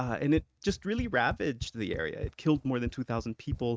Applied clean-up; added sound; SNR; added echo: neural mask model RNNoise.